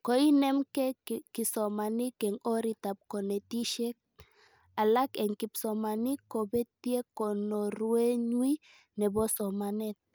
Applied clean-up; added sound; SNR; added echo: none; none; none; none.